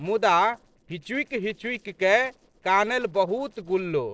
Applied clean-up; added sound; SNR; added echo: neural separator model SepFormer DNS4.